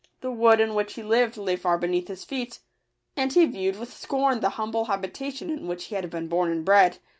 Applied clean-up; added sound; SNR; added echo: none; none; none; none.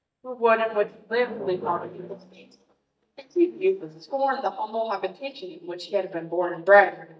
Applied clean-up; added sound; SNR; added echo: neural mask model DeepFilterNet 3.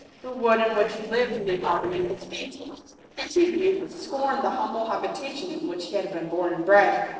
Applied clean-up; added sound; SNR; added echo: neural separator model SepFormer DNS4.